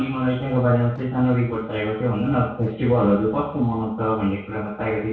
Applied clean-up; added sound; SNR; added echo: neural separator model SepFormer DNS4.